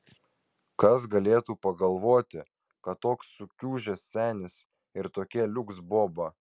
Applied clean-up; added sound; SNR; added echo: none; none; none; none.